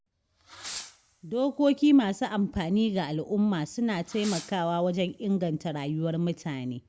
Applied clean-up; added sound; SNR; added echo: none; Fireworks; 20 dB; none.